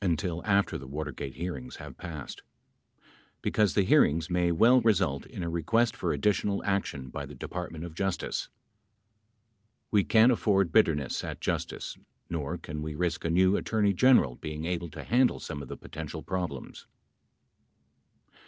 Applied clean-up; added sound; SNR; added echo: none; none; none; none.